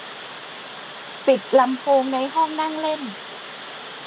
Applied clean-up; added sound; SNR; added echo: none; Water; 12 dB; none.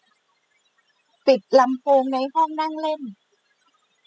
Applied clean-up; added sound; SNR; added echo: classical method spectral subtraction.